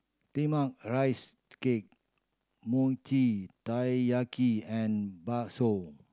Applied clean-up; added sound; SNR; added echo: none; none; none; none.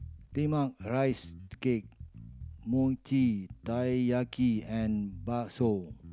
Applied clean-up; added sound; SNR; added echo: none; Bass guitar; 16 dB; none.